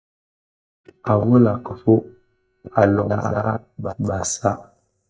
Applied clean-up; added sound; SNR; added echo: neural mask model DeepFilterNet 3.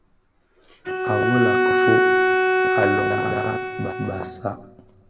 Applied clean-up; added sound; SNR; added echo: none; Bowed string instrument; -5 dB; reverberation time 0.9 s.